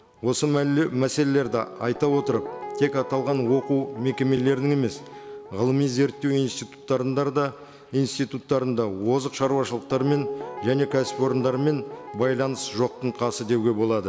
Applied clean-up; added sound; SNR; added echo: none; Guitar; 13 dB; none.